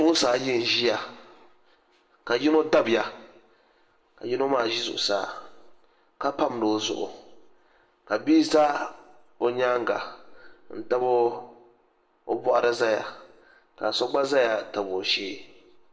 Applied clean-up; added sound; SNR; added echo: none; none; none; reverberation time 0.8 s.